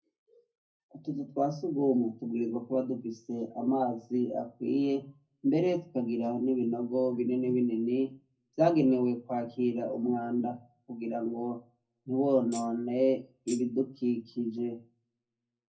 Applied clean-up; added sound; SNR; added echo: none; Tambourine; 19 dB; reverberation time 0.4 s.